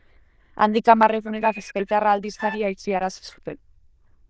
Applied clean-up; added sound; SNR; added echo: neural diffusion model UNIVERSE++.